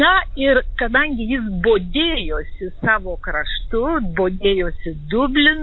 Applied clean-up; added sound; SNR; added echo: none; Bark; 8 dB; none.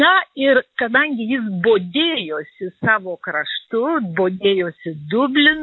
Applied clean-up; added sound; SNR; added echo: none; none; none; none.